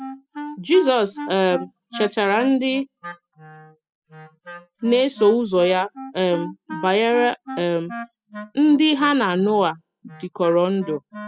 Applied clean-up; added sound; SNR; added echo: classical method spectral subtraction.